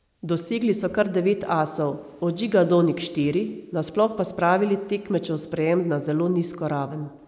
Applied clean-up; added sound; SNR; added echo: none; none; none; none.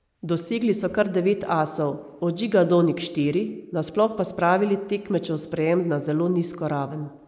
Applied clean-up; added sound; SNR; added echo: neural mask model Resemble Enhance denoiser.